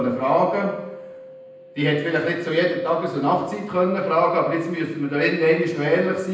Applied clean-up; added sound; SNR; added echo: none; Keyboard (musical); 18 dB; reverberation time 0.9 s.